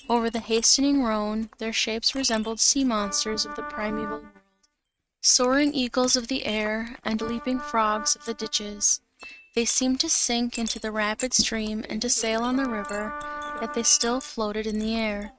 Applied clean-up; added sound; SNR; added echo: neural mask model RNNoise.